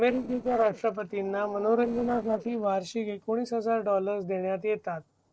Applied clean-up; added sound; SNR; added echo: neural separator model SepFormer DNS4.